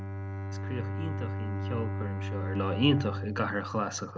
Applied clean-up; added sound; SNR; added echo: none; Bowed string instrument; 1 dB; none.